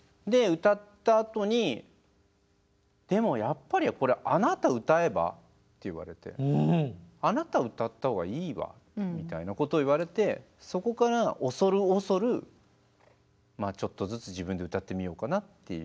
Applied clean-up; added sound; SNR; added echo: none; none; none; none.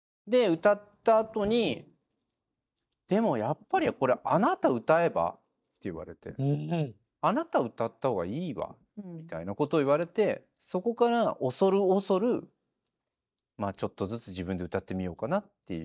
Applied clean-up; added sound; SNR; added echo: neural mask model DeepFilterNet 3.